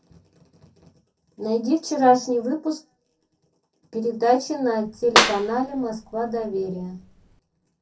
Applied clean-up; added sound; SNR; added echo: none; Clapping; 1 dB; reverberation time 0.3 s.